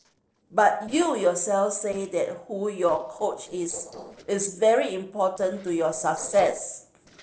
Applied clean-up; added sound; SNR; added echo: neural separator model SepFormer DNS4.